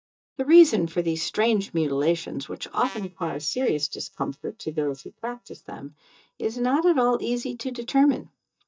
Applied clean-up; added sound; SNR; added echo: neural mask model DeepFilterNet 3.